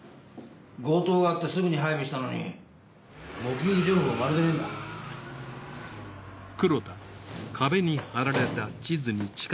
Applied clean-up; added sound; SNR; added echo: none; none; none; none.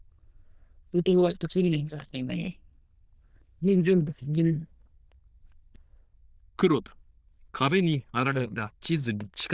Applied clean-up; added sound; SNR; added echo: neural diffusion model UNIVERSE++.